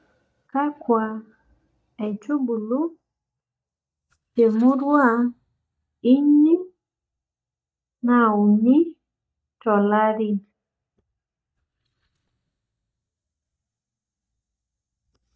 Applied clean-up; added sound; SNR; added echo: neural mask model DeepFilterNet 3.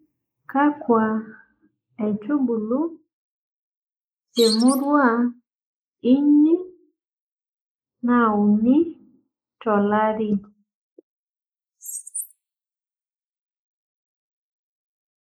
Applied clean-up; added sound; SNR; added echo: neural mask model Resemble Enhance denoiser.